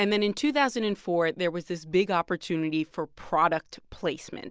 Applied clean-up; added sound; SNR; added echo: none; none; none; none.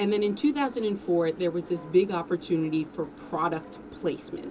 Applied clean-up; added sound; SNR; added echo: none; Engine; 16 dB; reverberation time 0.2 s.